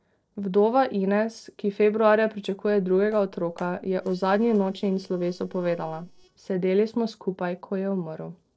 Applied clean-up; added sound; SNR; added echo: neural separator model SepFormer DNS4.